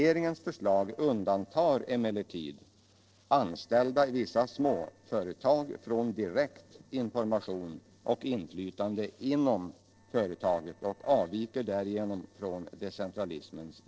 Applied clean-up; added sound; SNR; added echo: neural separator model SepFormer DNS4.